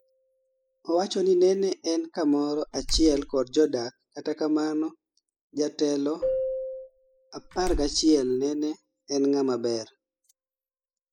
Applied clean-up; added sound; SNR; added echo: classical method spectral subtraction.